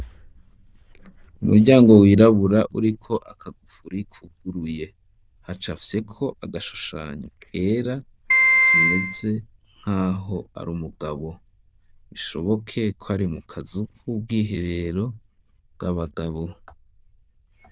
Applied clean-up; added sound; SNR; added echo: neural diffusion model UNIVERSE++.